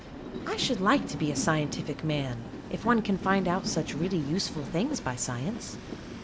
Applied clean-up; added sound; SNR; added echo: none; Train; 8 dB; none.